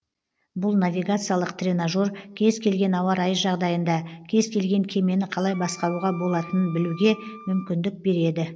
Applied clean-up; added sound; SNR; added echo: none; Wind instrument, woodwind instrument; 19 dB; none.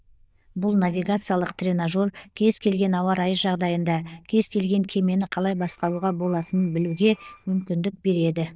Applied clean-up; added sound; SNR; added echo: neural diffusion model UNIVERSE++.